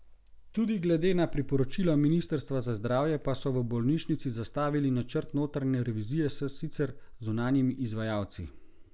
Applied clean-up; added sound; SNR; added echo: none; none; none; none.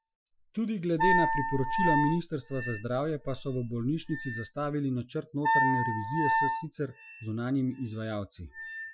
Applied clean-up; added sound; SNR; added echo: classical method Wiener filter.